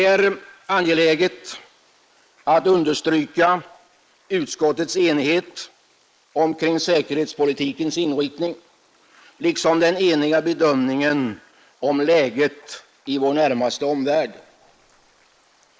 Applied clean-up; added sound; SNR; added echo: neural mask model Resemble Enhance denoiser.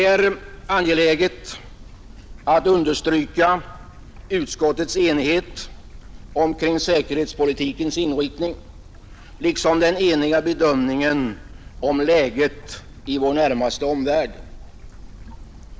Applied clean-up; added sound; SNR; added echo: none; Stream / Bird; 18 dB; none.